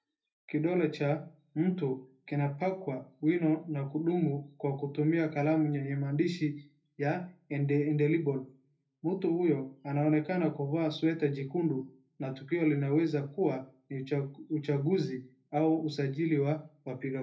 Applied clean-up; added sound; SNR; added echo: none; none; none; reverberation time 0.3 s.